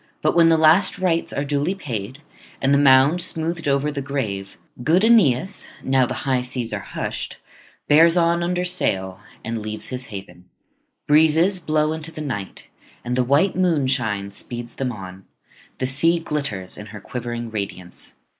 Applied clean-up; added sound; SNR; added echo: neural mask model Resemble Enhance denoiser.